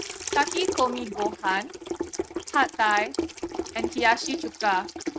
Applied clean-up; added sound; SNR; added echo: neural mask model RNNoise.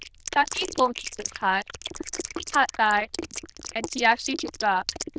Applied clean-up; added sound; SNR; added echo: neural diffusion model UNIVERSE++.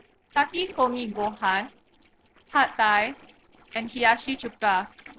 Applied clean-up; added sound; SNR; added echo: neural separator model SepFormer DNS4.